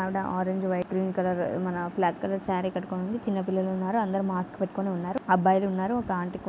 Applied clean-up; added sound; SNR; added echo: none; none; none; none.